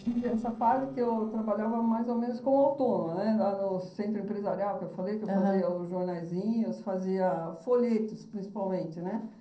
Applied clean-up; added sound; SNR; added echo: neural separator model SepFormer DNS4.